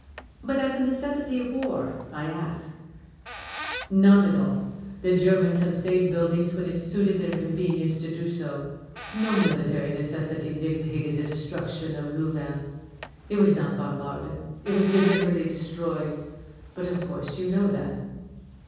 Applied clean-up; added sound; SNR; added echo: none; Squeak; 17 dB; reverberation time 1.3 s.